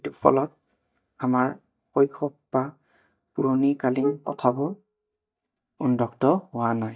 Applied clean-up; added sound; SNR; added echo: neural mask model DeepFilterNet 3.